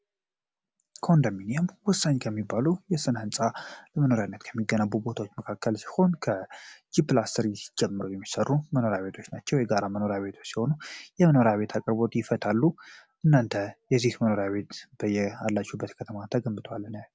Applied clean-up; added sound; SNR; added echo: none; none; none; none.